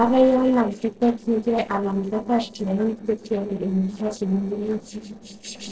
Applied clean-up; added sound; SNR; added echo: neural separator model SepFormer DNS4.